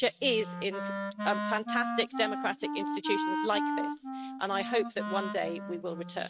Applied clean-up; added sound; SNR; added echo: neural mask model RNNoise.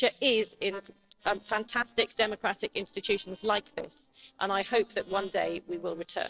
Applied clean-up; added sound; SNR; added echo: neural separator model SepFormer DNS4.